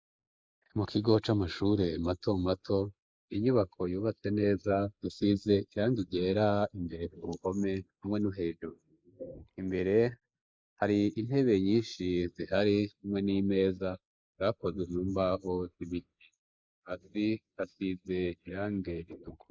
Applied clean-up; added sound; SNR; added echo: neural mask model Resemble Enhance denoiser.